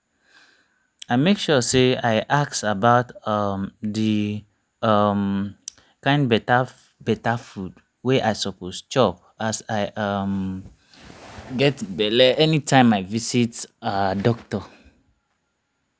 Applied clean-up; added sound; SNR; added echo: none; none; none; none.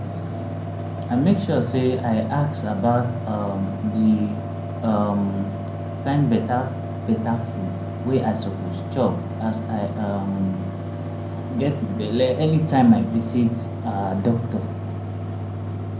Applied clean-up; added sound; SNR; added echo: none; Mechanical fan; 5 dB; reverberation time 0.5 s.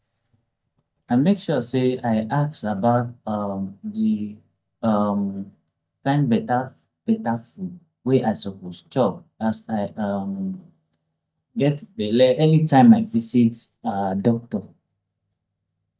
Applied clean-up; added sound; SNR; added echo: neural mask model DeepFilterNet 3.